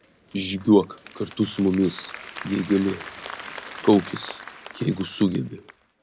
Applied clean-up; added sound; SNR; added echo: none; Applause; 16 dB; none.